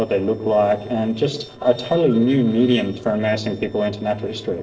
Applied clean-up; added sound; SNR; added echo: neural separator model SepFormer DNS4.